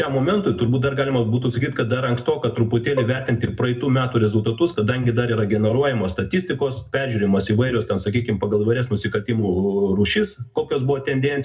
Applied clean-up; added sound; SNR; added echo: none; Bowed string instrument; 14 dB; reverberation time 0.2 s.